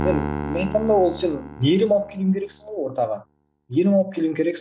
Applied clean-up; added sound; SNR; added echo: none; Piano; 11 dB; none.